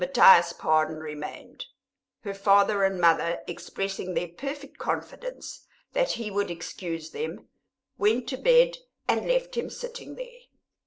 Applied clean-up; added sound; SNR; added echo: none; none; none; none.